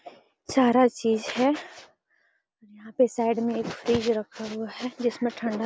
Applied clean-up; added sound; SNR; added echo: none; none; none; none.